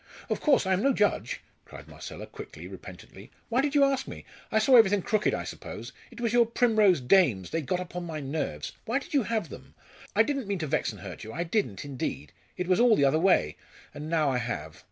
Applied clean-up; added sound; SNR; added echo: none; none; none; none.